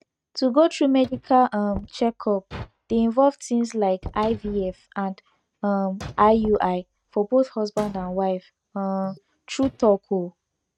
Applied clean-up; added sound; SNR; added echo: neural mask model RNNoise.